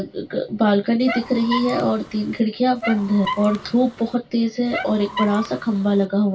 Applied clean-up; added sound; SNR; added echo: none; Squeak; 10 dB; reverberation time 0.2 s.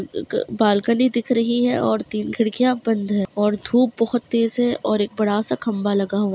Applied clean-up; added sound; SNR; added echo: none; none; none; none.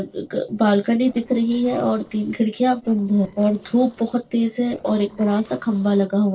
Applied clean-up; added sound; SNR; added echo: neural separator model SepFormer DNS4.